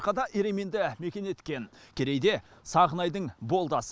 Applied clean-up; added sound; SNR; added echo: none; none; none; none.